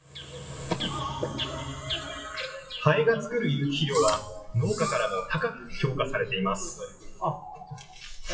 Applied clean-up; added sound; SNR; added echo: classical method WPE with log-MMSE.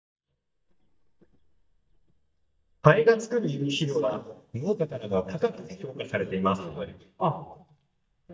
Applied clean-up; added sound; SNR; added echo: neural mask model DeepFilterNet 3.